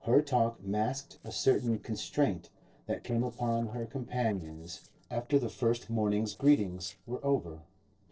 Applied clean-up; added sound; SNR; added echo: neural separator model SepFormer DNS4.